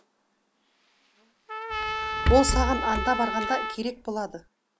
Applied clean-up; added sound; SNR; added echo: none; Rattle / Breathing + Trumpet; 1 dB; none.